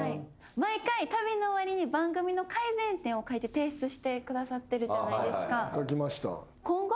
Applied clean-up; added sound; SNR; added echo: none; none; none; none.